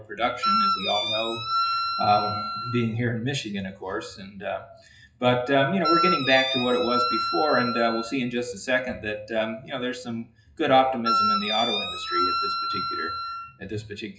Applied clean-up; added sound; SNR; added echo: classical method WPE with log-MMSE.